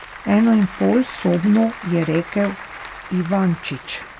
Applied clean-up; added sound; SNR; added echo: none; Applause / Crowd; 15 dB; none.